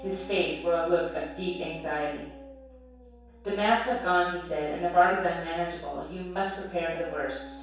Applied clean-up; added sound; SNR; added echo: none; Dog; 18 dB; reverberation time 0.7 s.